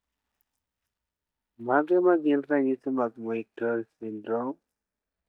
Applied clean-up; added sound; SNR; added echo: neural mask model DeepFilterNet 3.